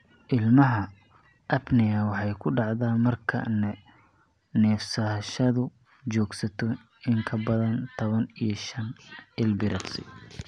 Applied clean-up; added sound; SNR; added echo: none; none; none; none.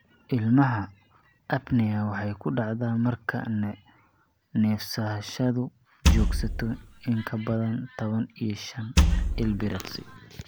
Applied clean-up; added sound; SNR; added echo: none; Wood; -4 dB; none.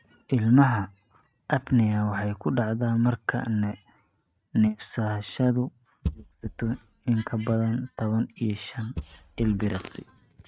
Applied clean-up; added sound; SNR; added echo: neural mask model RNNoise.